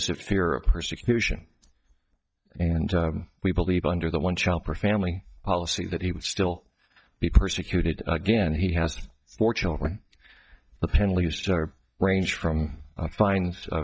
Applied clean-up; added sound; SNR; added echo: neural mask model DeepFilterNet 3.